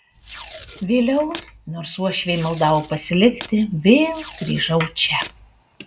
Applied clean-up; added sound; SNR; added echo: none; Packing tape, duct tape; 19 dB; none.